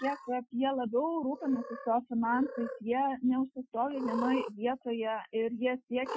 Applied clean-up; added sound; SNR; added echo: classical method Wiener filter.